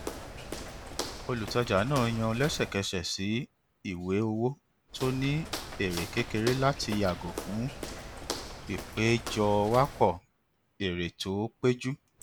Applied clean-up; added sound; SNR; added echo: none; Walk, footsteps; 11 dB; none.